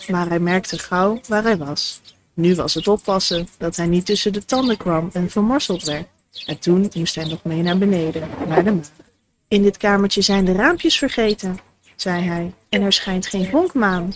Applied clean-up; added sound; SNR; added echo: neural mask model RNNoise.